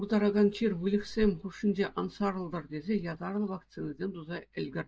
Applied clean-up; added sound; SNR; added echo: neural mask model DeepFilterNet 3.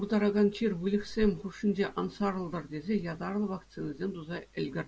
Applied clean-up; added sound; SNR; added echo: none; none; none; none.